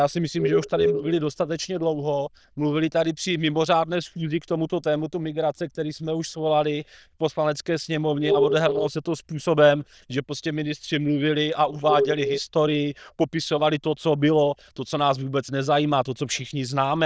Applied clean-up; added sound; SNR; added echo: neural diffusion model UNIVERSE++.